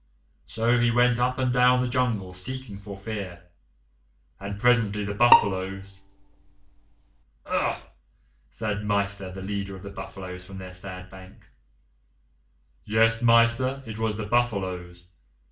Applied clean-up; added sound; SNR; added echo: none; Bowed string instrument; -1 dB; reverberation time 0.3 s.